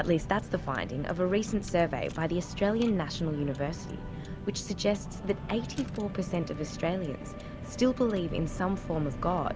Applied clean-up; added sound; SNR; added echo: none; Car; 9 dB; none.